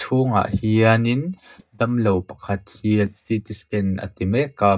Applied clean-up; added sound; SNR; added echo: neural mask model DeepFilterNet 3.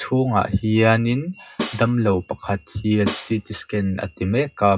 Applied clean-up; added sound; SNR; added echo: classical method WPE with log-MMSE.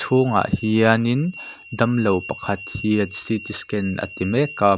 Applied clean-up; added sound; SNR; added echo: none; none; none; none.